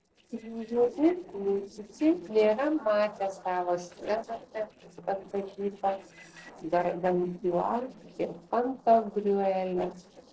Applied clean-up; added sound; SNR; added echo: neural separator model SepFormer DNS4.